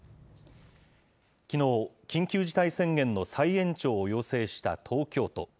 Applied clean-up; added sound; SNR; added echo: none; none; none; none.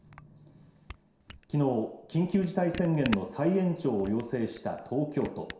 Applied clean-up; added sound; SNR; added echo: none; Camera; 15 dB; reverberation time 0.7 s.